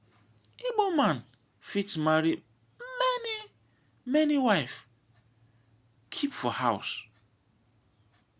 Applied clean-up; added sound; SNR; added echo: none; none; none; none.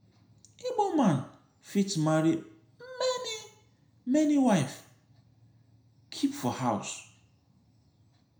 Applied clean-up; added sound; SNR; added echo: none; none; none; reverberation time 0.4 s.